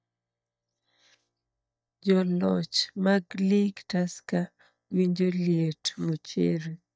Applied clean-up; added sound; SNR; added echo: neural mask model DeepFilterNet 3.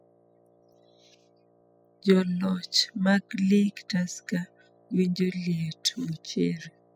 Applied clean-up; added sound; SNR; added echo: classical method spectral subtraction.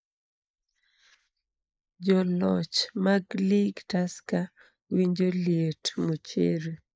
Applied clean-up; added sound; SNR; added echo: neural mask model Resemble Enhance denoiser.